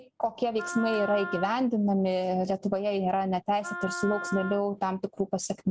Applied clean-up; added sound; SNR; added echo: none; Wind instrument, woodwind instrument; 11 dB; none.